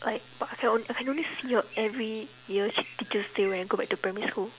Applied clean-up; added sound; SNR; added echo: none; Bird; 18 dB; none.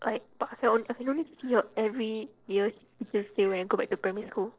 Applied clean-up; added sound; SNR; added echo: neural separator model SepFormer DNS4.